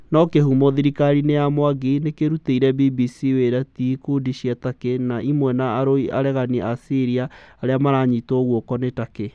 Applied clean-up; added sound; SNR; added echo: none; none; none; none.